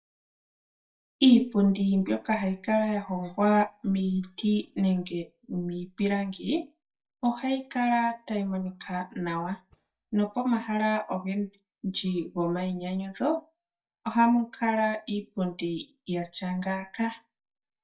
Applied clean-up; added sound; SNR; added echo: neural mask model DeepFilterNet 3.